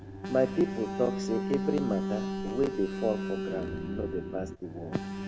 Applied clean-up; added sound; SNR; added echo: none; Alarm; 3 dB; none.